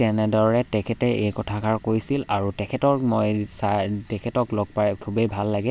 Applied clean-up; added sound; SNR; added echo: none; none; none; none.